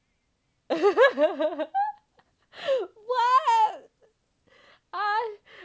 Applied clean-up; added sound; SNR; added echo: none; none; none; none.